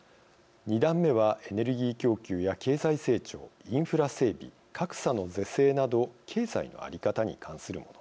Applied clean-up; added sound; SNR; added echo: none; none; none; none.